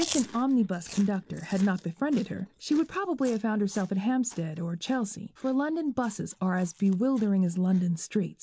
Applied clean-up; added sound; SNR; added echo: none; Chewing, mastication; 18 dB; none.